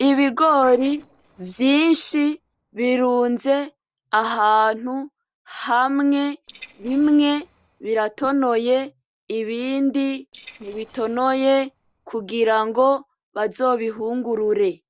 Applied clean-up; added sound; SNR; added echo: neural separator model SepFormer DNS4.